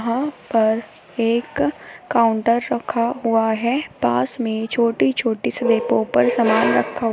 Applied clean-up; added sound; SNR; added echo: none; none; none; none.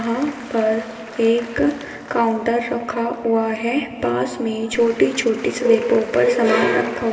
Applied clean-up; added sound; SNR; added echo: none; Applause / Crowd; 19 dB; reverberation time 2.4 s.